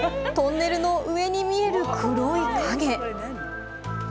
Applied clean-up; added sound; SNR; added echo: none; none; none; none.